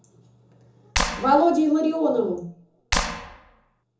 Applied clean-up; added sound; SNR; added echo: none; Clapping; 4 dB; reverberation time 0.5 s.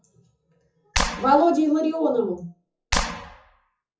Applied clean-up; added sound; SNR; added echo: classical method WPE with log-MMSE.